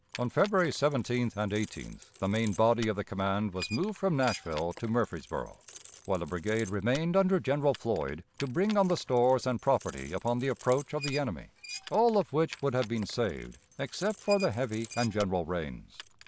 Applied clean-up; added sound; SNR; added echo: none; Squeak + Keys jangling; 17 dB; none.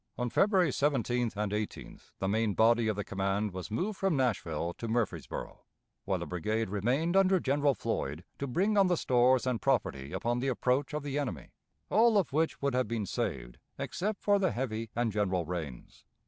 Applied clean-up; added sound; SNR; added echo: none; none; none; none.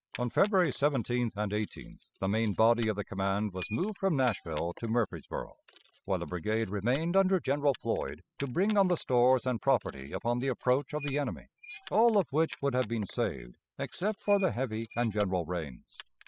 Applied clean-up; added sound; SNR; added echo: classical method spectral subtraction.